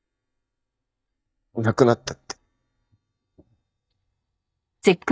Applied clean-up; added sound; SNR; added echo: neural mask model DeepFilterNet 3.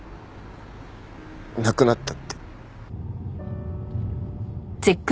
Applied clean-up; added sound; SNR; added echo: none; none; none; none.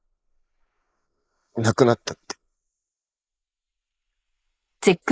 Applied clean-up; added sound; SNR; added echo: neural mask model Resemble Enhance denoiser.